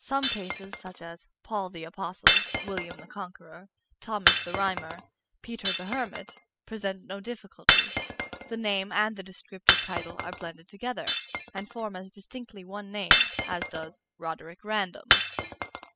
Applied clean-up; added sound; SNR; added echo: classical method spectral subtraction.